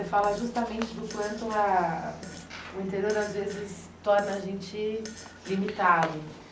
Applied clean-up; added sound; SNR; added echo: none; Engine + Fart; 19 dB; none.